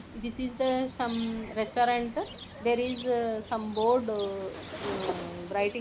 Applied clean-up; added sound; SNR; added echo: none; Cricket; 12 dB; none.